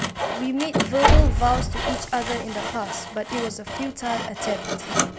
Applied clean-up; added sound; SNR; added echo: none; Sawing + Liquid; -4 dB; none.